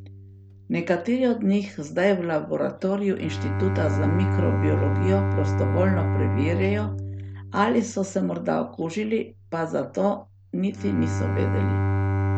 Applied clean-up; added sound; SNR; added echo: none; Bowed string instrument; 1 dB; none.